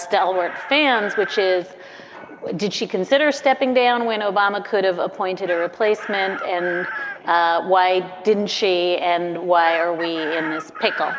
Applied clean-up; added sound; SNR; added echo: none; Chicken, rooster; 13 dB; none.